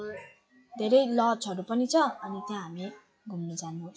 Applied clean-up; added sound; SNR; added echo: classical method WPE with log-MMSE.